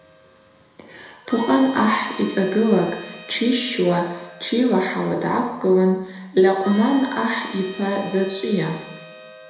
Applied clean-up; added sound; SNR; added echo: none; Harmonica; 19 dB; reverberation time 1.0 s.